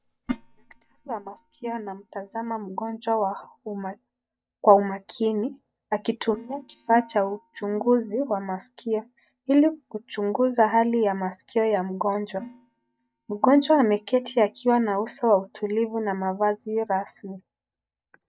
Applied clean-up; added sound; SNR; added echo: neural mask model DeepFilterNet 3.